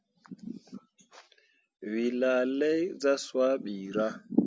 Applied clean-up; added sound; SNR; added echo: none; none; none; none.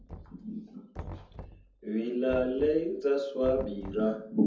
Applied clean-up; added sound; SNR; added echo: none; Knock; 15 dB; reverberation time 0.7 s.